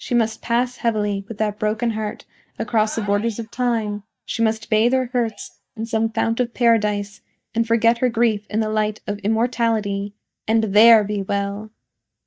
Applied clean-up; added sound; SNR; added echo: neural mask model DeepFilterNet 3.